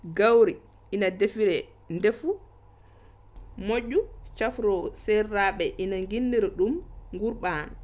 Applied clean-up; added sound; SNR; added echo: none; none; none; none.